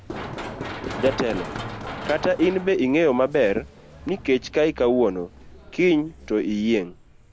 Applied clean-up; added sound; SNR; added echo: none; Run; 13 dB; none.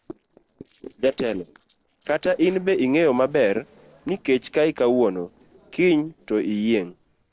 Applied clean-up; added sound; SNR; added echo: neural separator model SepFormer DNS4.